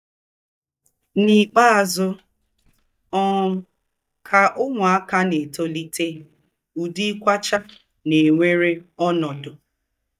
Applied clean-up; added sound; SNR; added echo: neural mask model DeepFilterNet 3.